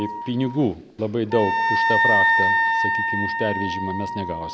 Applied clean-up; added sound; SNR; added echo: none; Wind instrument, woodwind instrument; -4 dB; none.